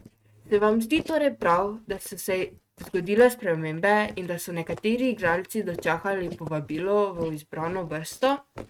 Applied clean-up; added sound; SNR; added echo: neural mask model RNNoise.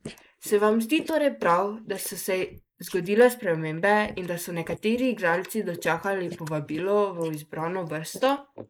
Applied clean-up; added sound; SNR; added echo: neural mask model Resemble Enhance denoiser.